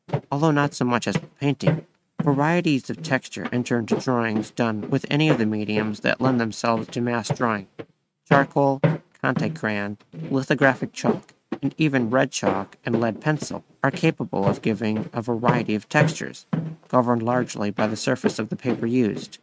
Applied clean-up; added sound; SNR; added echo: neural mask model RNNoise.